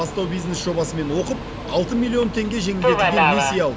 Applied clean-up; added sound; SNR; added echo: none; Subway, metro, underground; 1 dB; none.